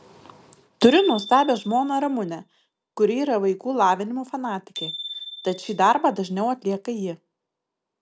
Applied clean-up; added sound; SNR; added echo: none; Bicycle bell; 16 dB; none.